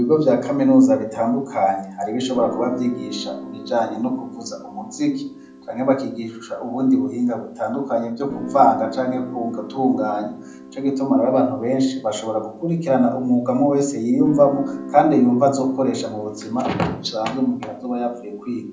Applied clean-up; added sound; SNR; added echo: none; Guitar; 16 dB; reverberation time 0.6 s.